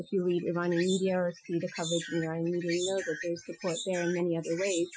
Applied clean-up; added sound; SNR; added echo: classical method Wiener filter.